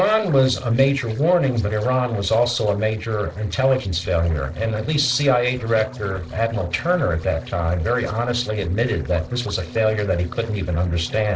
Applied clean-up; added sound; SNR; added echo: neural separator model SepFormer DNS4.